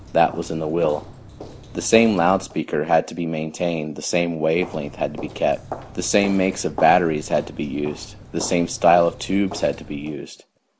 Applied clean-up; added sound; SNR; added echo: none; Walk, footsteps; 16 dB; none.